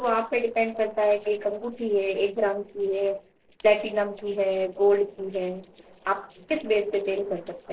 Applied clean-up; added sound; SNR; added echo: neural separator model SepFormer DNS4.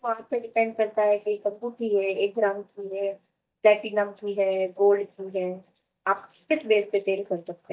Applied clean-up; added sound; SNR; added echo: neural mask model DeepFilterNet 3.